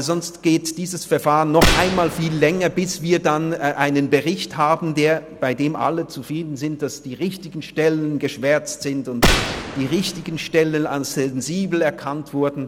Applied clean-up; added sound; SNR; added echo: none; Gunshot, gunfire; 3 dB; none.